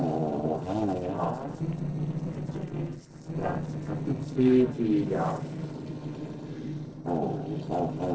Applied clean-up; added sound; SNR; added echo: neural separator model SepFormer DNS4.